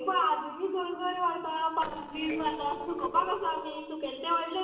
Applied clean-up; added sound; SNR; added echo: neural separator model SepFormer DNS4.